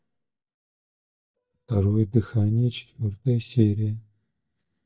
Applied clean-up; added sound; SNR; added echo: neural mask model DeepFilterNet 3.